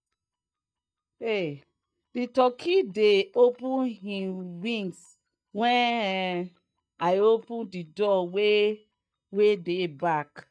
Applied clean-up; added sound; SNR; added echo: neural mask model DeepFilterNet 3.